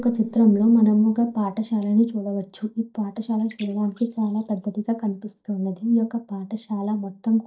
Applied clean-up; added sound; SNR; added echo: neural mask model DeepFilterNet 3.